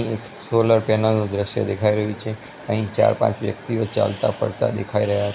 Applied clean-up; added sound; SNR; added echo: none; none; none; none.